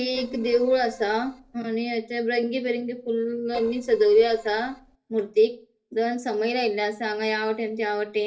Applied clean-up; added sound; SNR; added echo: neural separator model SepFormer DNS4.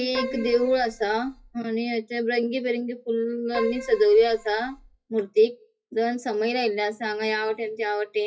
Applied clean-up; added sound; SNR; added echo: classical method WPE with log-MMSE.